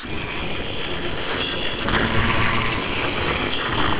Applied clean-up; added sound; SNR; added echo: neural separator model SepFormer WHAMR!.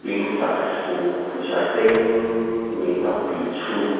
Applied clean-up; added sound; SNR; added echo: none; Printer; 14 dB; reverberation time 2.2 s.